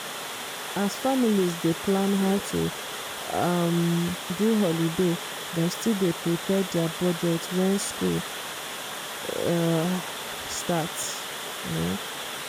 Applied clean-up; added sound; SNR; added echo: none; Water; 8 dB; none.